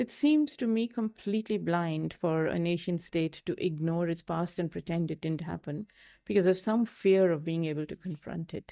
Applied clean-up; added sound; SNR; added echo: neural mask model DeepFilterNet 3.